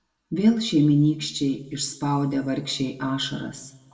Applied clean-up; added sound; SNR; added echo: none; none; none; reverberation time 0.9 s.